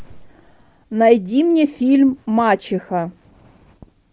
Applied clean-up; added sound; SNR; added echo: none; none; none; none.